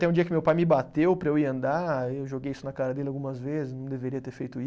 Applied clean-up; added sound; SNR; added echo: none; none; none; none.